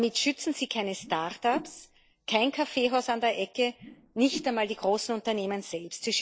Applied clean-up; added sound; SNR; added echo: neural mask model Resemble Enhance denoiser.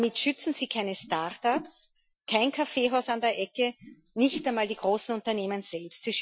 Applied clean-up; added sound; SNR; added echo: classical method Wiener filter.